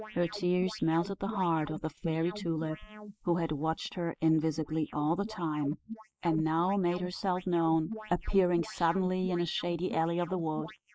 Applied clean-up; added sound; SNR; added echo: neural mask model Resemble Enhance denoiser.